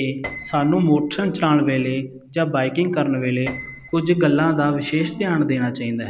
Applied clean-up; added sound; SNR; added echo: none; Piano; 19 dB; none.